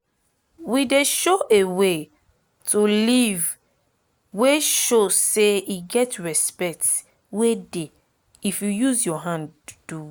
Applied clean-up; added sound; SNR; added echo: none; none; none; none.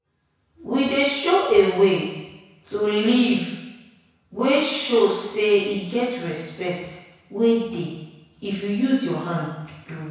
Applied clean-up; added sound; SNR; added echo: none; none; none; reverberation time 1.0 s.